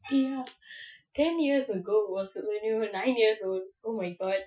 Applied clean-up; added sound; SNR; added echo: classical method Wiener filter.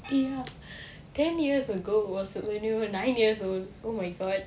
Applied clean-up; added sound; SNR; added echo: none; Gong; 18 dB; none.